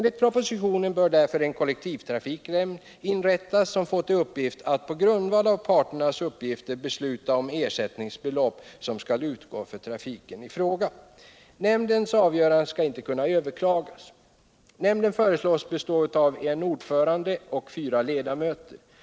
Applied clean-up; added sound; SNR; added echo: none; none; none; none.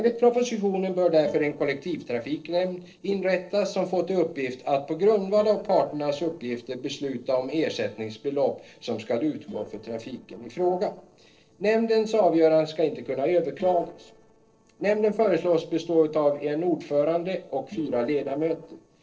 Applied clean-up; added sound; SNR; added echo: neural separator model SepFormer DNS4.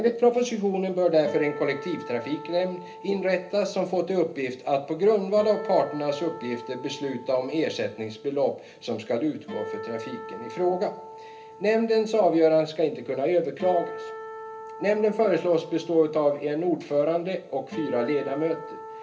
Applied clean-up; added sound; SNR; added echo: none; Acoustic guitar; 15 dB; reverberation time 0.3 s.